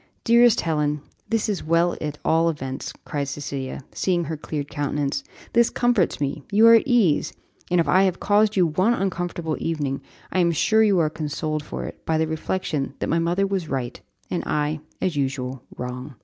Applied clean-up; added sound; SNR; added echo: none; none; none; none.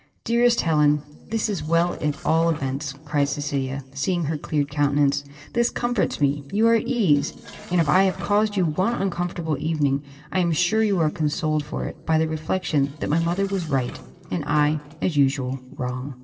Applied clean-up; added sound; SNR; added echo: neural separator model SepFormer DNS4.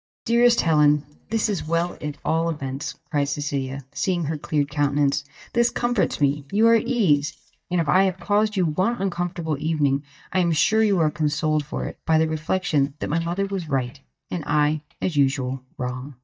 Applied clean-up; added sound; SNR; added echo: neural mask model DeepFilterNet 3.